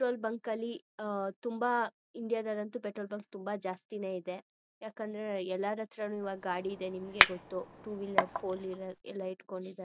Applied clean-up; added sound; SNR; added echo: none; Chink, clink; -3 dB; none.